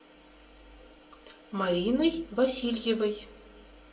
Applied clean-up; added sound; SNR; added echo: none; none; none; reverberation time 0.2 s.